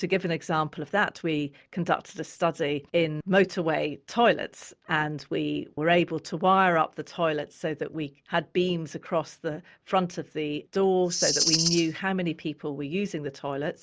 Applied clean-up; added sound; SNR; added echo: none; Rattle (instrument); 0 dB; none.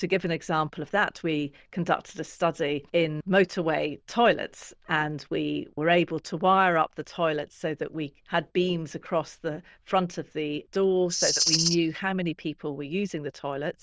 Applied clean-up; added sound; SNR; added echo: neural diffusion model UNIVERSE++.